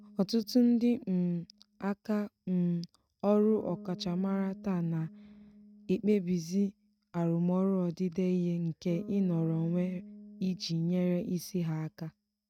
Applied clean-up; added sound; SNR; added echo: neural mask model RNNoise.